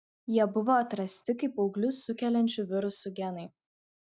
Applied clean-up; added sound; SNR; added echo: none; none; none; none.